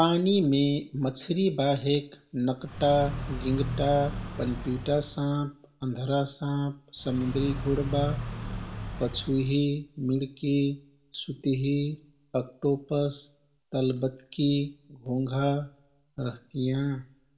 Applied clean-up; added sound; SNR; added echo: none; Car; 6 dB; reverberation time 0.4 s.